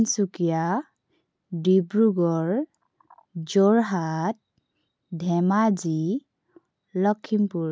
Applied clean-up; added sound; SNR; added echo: none; none; none; none.